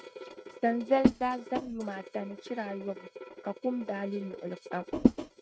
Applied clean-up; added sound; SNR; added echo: neural mask model RNNoise.